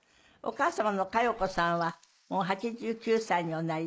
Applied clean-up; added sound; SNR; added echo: neural mask model Resemble Enhance denoiser.